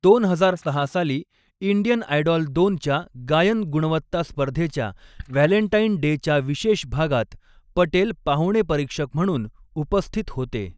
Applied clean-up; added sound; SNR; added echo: neural mask model DeepFilterNet 3.